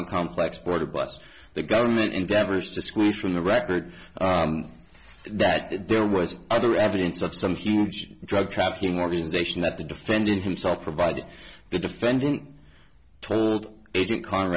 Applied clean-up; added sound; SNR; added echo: none; none; none; none.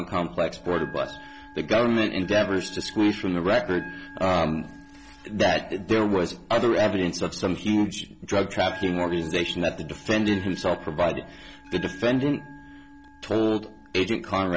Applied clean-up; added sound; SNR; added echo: none; Bell; 20 dB; none.